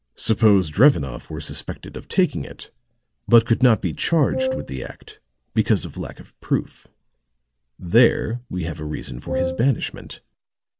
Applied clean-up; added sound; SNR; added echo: none; Wind instrument, woodwind instrument; 4 dB; none.